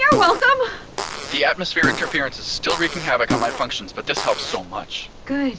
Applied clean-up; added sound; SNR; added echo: none; Fart; 7 dB; none.